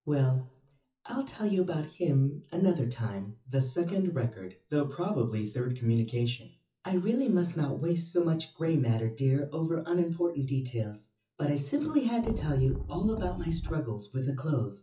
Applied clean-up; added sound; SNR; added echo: classical method WPE with log-MMSE.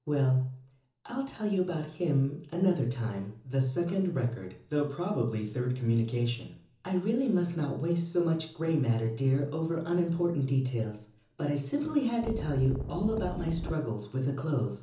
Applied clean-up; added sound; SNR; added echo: none; Wind; 6 dB; reverberation time 0.7 s.